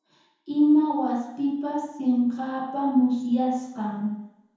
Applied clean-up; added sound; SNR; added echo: none; none; none; reverberation time 0.9 s.